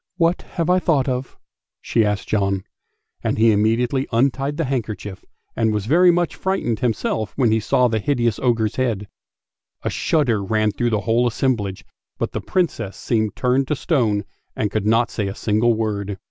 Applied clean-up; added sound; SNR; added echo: none; none; none; none.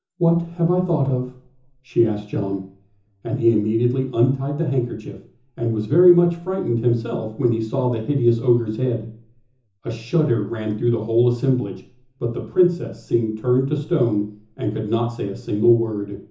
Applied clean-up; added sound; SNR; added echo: none; none; none; reverberation time 0.6 s.